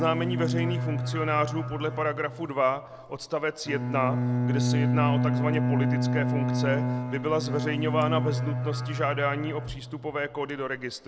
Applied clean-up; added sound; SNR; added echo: none; Bowed string instrument; -1 dB; none.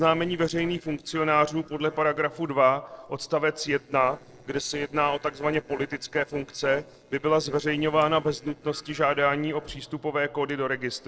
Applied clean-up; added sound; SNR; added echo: neural separator model SepFormer DNS4.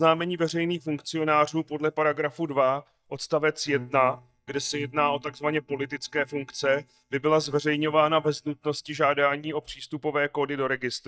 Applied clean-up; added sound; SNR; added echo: neural mask model DeepFilterNet 3.